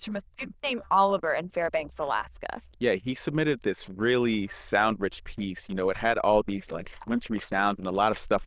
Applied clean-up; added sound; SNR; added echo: neural diffusion model UNIVERSE++.